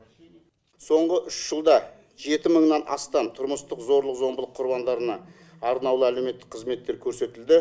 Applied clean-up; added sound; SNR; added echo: none; none; none; none.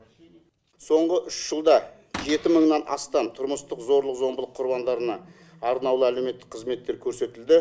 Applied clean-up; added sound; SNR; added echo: none; Cupboard open or close / Door; 13 dB; none.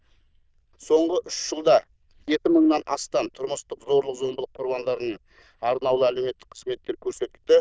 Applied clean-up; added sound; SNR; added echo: neural diffusion model UNIVERSE++.